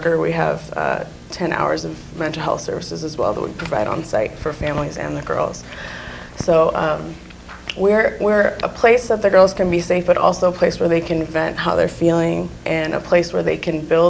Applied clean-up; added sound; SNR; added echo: none; none; none; none.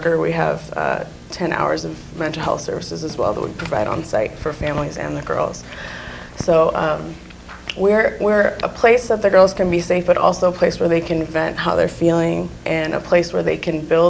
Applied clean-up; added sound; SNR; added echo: none; Drum kit; 19 dB; none.